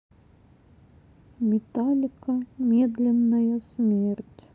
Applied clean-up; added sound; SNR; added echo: none; none; none; none.